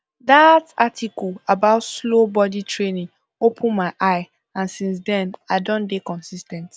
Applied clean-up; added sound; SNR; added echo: none; none; none; none.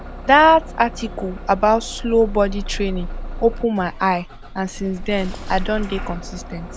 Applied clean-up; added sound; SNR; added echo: none; Engine starting / Bus; 9 dB; none.